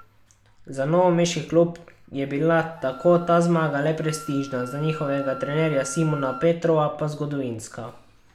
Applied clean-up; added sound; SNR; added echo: none; Wind instrument, woodwind instrument; 19 dB; none.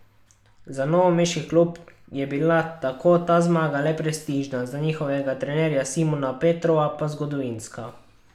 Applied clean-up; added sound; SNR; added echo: none; none; none; none.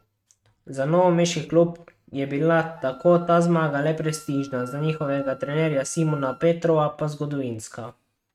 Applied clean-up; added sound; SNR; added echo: neural mask model RNNoise.